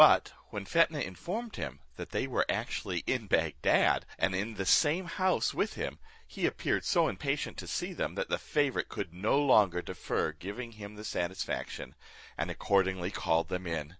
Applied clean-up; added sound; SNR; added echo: none; none; none; none.